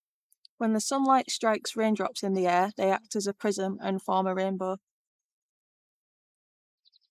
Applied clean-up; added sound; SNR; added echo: neural mask model Resemble Enhance denoiser.